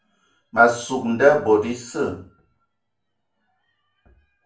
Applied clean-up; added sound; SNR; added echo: none; none; none; reverberation time 0.4 s.